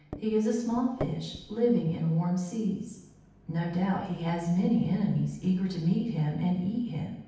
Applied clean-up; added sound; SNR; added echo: none; Microwave oven; 19 dB; reverberation time 0.9 s.